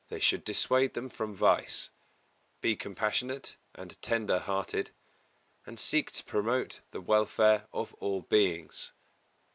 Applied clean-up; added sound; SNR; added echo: none; none; none; none.